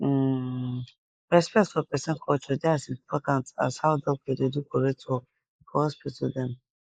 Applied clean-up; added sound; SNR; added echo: neural mask model Resemble Enhance denoiser.